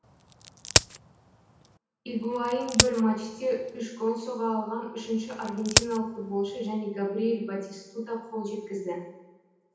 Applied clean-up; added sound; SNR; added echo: none; Crack; -1 dB; reverberation time 0.9 s.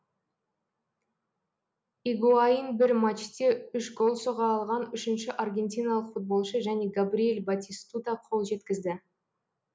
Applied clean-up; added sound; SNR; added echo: none; none; none; none.